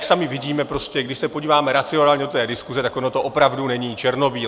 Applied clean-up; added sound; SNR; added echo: none; none; none; none.